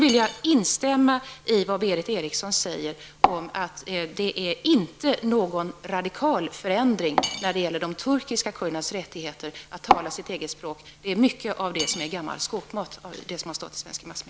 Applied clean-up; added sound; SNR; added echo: none; Cutlery, silverware / Dishes, pots, and pans; 12 dB; none.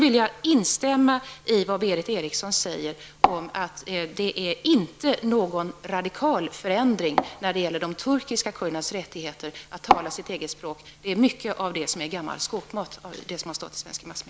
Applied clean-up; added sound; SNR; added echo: none; none; none; none.